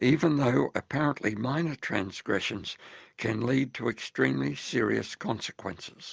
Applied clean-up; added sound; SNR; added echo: none; none; none; none.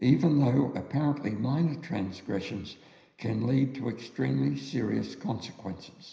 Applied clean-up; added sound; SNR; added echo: none; none; none; reverberation time 0.9 s.